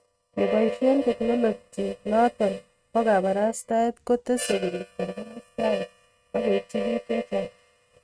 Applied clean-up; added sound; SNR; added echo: neural mask model RNNoise.